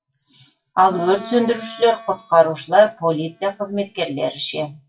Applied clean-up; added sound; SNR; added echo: classical method WPE with log-MMSE.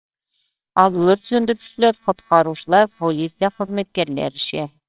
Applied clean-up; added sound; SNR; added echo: neural separator model SepFormer WHAMR!.